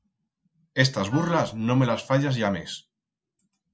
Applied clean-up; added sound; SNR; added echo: none; Wind instrument, woodwind instrument; 16 dB; none.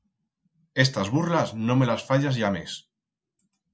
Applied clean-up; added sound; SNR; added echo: none; none; none; none.